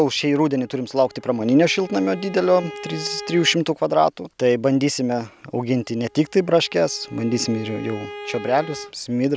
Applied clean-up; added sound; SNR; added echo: none; Bowed string instrument; 18 dB; none.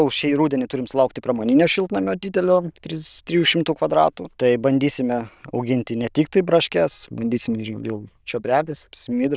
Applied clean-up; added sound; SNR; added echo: neural diffusion model UNIVERSE++.